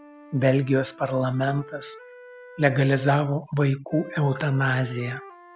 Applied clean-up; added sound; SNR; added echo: none; Wind instrument, woodwind instrument; 19 dB; none.